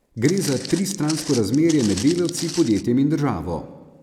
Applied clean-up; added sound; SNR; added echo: none; Walk, footsteps; 13 dB; none.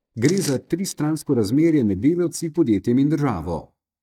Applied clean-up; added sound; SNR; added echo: neural mask model DeepFilterNet 3.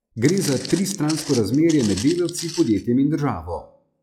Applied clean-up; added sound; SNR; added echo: classical method log-MMSE.